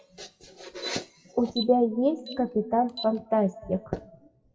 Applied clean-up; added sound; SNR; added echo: classical method WPE with log-MMSE.